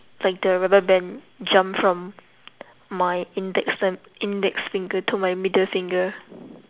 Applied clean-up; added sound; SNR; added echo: none; none; none; none.